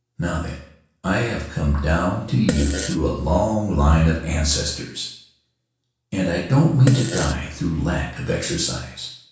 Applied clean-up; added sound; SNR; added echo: none; Fart; 9 dB; reverberation time 0.6 s.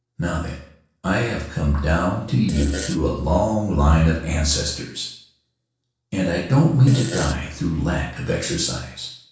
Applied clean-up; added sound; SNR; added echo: neural separator model SepFormer DNS4.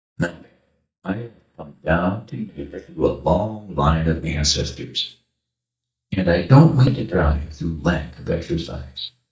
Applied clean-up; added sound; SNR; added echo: neural mask model DeepFilterNet 3.